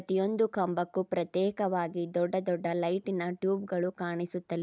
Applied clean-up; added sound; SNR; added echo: none; none; none; none.